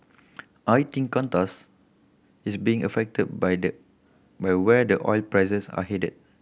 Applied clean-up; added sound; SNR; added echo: none; none; none; none.